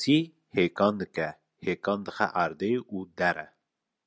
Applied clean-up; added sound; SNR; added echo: none; none; none; none.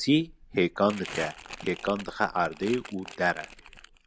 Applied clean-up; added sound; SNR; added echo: none; Crumpling, crinkling; 15 dB; none.